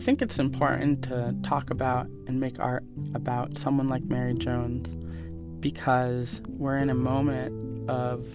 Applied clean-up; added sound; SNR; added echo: none; none; none; none.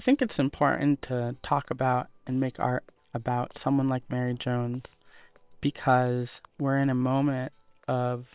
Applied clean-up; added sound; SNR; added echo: neural separator model SepFormer WHAM!.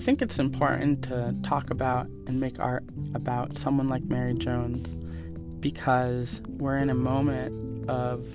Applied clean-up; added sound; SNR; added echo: none; Bass guitar; 18 dB; none.